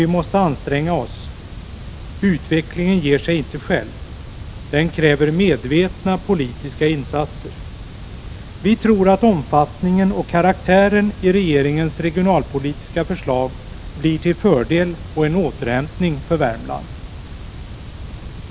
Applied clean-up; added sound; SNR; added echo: none; none; none; none.